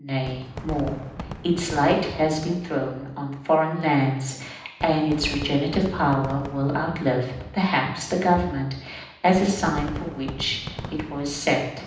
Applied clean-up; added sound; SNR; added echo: none; Fireworks; 13 dB; reverberation time 0.9 s.